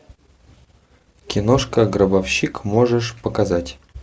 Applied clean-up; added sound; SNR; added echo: none; none; none; none.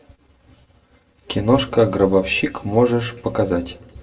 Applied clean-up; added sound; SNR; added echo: none; none; none; reverberation time 1.3 s.